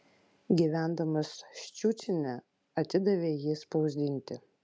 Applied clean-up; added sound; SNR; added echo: none; none; none; none.